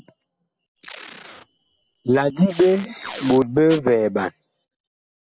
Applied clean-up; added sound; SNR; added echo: none; Packing tape, duct tape; 17 dB; none.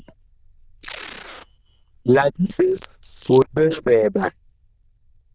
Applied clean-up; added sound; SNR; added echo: neural diffusion model UNIVERSE++.